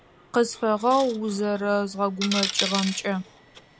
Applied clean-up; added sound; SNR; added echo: none; Coin (dropping); 9 dB; none.